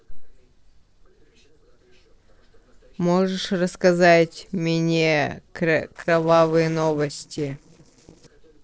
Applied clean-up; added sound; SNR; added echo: neural separator model SepFormer DNS4.